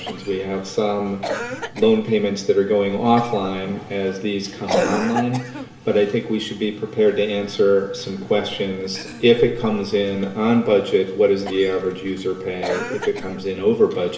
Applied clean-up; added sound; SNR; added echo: none; Cough; 12 dB; reverberation time 0.4 s.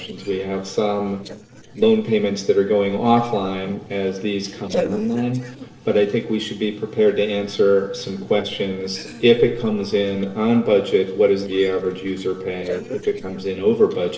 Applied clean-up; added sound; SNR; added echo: neural separator model SepFormer DNS4.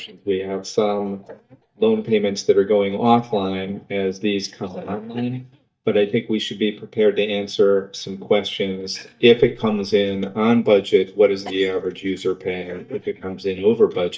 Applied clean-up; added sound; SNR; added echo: neural mask model DeepFilterNet 3.